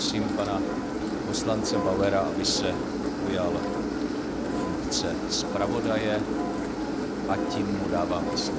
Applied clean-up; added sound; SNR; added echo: none; Engine; -2 dB; none.